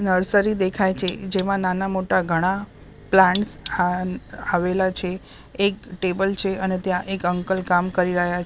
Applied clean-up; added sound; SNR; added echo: none; Cutlery, silverware; 6 dB; none.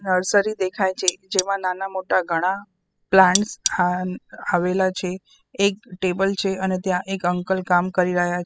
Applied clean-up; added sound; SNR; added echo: classical method spectral subtraction.